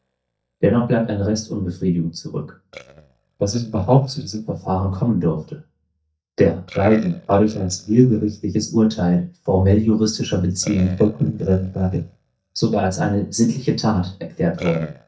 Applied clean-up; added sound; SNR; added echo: neural mask model DeepFilterNet 3.